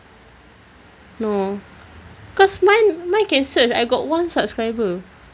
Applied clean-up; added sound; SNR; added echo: none; none; none; none.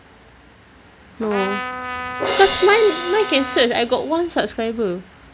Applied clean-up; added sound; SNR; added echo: none; Trumpet + Crash cymbal; 8 dB; none.